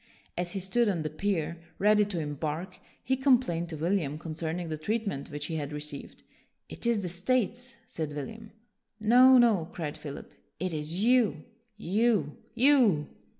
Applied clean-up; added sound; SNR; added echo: none; none; none; none.